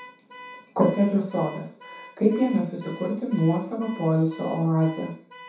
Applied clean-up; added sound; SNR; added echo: none; Alarm / Car; 20 dB; reverberation time 0.7 s.